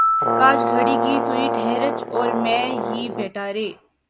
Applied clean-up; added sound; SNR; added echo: none; Glockenspiel + Brass instrument; -2 dB; none.